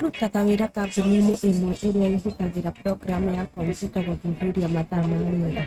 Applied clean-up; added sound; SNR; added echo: neural mask model RNNoise.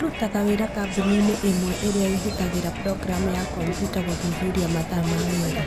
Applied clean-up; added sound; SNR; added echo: none; Crowd; 5 dB; none.